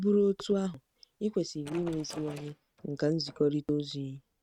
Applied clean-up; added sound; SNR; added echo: neural mask model RNNoise.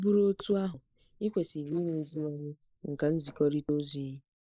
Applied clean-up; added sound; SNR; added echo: neural mask model Resemble Enhance denoiser.